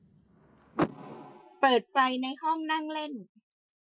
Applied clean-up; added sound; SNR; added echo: classical method Wiener filter.